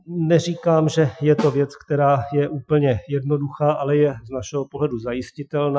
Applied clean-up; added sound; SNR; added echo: classical method Wiener filter.